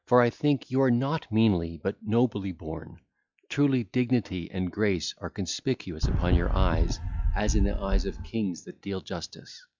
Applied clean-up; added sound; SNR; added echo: classical method log-MMSE.